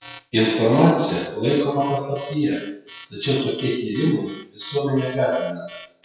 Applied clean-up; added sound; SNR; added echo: classical method WPE with log-MMSE.